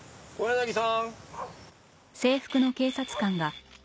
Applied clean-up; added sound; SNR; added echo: none; Growling; 18 dB; none.